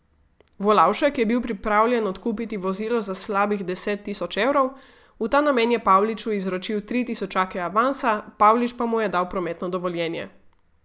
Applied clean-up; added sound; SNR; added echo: none; none; none; none.